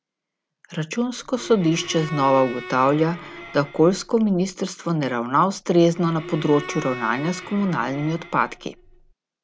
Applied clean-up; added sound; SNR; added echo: none; Bowed string instrument; 15 dB; none.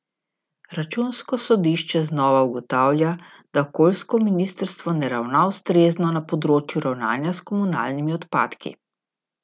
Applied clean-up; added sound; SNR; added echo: none; none; none; none.